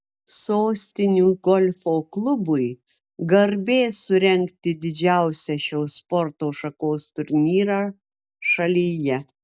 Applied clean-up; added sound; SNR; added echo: none; none; none; none.